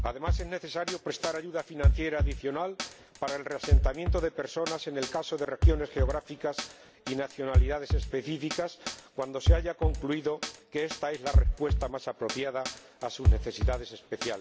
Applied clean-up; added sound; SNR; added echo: none; Drum kit; -4 dB; none.